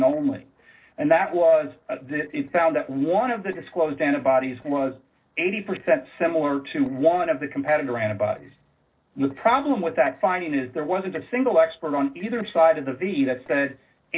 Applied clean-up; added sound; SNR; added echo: neural separator model SepFormer DNS4.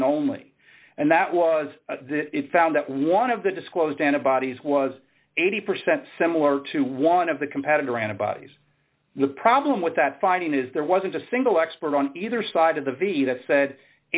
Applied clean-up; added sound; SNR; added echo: none; none; none; none.